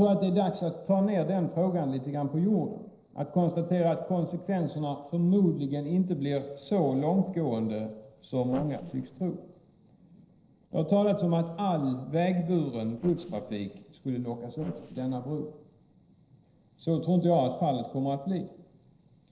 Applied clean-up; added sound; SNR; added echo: neural separator model SepFormer DNS4.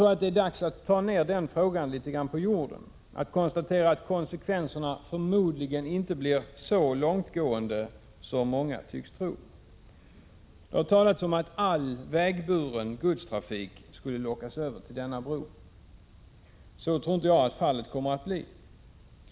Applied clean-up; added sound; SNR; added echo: none; none; none; none.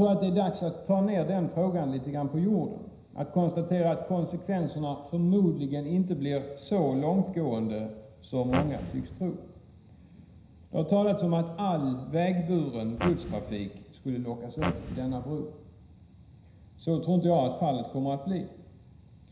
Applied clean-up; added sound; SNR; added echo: none; Fart; 6 dB; reverberation time 0.9 s.